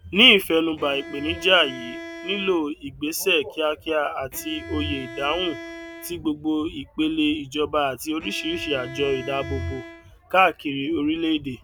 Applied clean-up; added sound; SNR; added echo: none; Bowed string instrument; 16 dB; none.